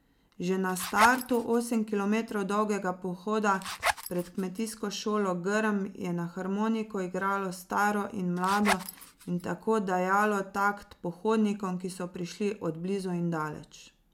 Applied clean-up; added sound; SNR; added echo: none; Zipper (clothing); 6 dB; none.